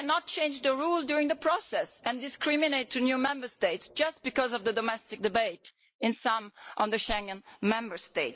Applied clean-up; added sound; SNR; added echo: neural mask model Resemble Enhance denoiser.